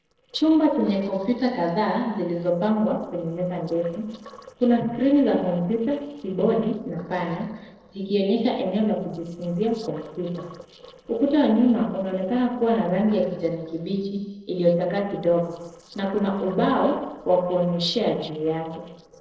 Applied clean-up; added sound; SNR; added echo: neural separator model SepFormer DNS4.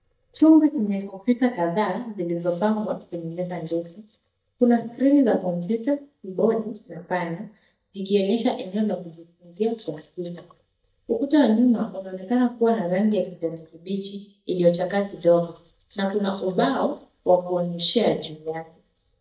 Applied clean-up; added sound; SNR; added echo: neural mask model DeepFilterNet 3.